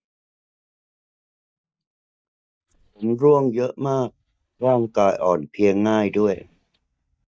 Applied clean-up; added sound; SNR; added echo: neural mask model DeepFilterNet 3.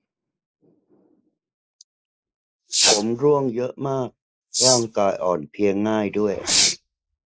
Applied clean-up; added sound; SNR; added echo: neural mask model Resemble Enhance denoiser.